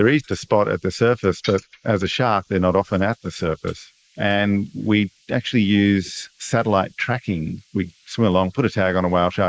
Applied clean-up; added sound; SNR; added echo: neural mask model Resemble Enhance denoiser.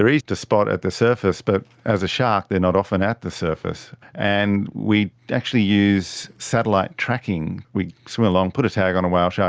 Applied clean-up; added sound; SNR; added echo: none; none; none; none.